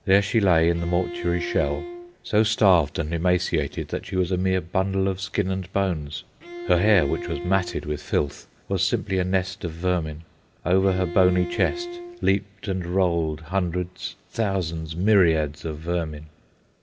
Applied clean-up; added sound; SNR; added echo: none; Bowed string instrument; 11 dB; none.